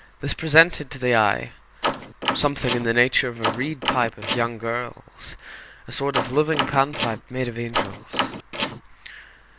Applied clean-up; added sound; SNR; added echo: none; Door; 4 dB; none.